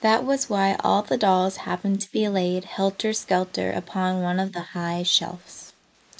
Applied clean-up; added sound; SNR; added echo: neural mask model Resemble Enhance denoiser.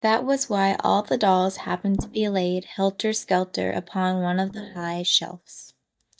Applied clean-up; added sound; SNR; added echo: neural mask model DeepFilterNet 3.